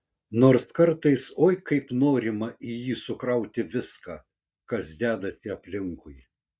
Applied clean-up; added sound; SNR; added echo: neural mask model DeepFilterNet 3.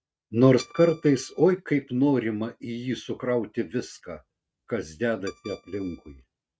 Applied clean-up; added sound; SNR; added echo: neural mask model RNNoise.